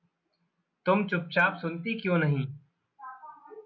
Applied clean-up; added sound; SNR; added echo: none; none; none; none.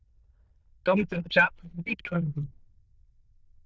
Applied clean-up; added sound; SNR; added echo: neural diffusion model UNIVERSE++.